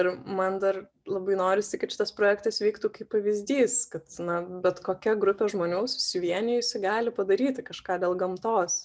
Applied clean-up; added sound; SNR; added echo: none; none; none; none.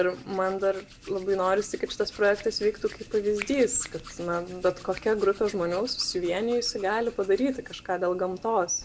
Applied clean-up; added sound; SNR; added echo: none; Hands; 19 dB; none.